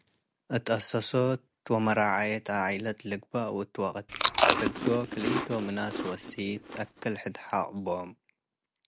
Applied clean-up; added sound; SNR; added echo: neural mask model Resemble Enhance denoiser.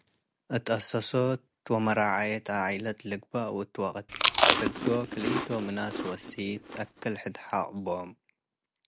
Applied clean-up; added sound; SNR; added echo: none; Chewing, mastication; -2 dB; none.